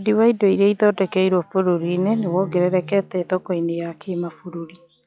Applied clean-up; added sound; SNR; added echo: classical method log-MMSE.